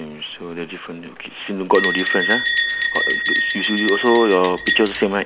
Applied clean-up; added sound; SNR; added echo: none; Bell; 1 dB; none.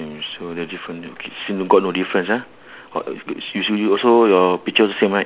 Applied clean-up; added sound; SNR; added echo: none; none; none; none.